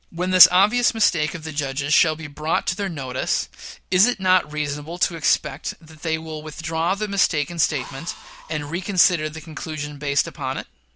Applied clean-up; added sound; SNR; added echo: neural separator model SepFormer DNS4.